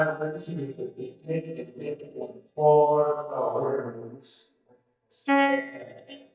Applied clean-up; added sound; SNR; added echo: neural mask model DeepFilterNet 3.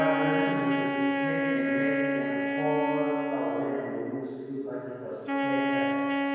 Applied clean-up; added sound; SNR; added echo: none; Wind instrument, woodwind instrument; -3 dB; reverberation time 2.2 s.